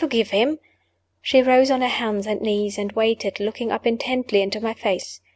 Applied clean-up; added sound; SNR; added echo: none; none; none; none.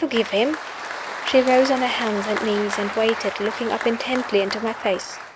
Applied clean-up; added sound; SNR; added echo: none; Applause; 8 dB; none.